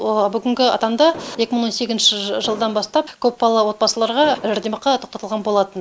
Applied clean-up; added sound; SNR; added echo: none; Explosion; 18 dB; none.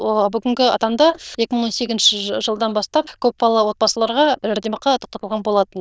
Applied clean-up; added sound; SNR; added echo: neural diffusion model UNIVERSE++.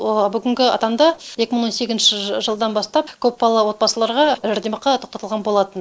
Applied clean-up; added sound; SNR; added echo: neural separator model SepFormer DNS4.